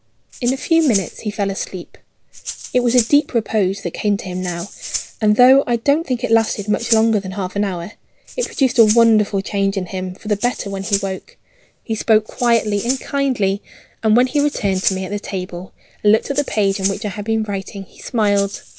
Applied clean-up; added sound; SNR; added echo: none; Rattle (instrument); 13 dB; none.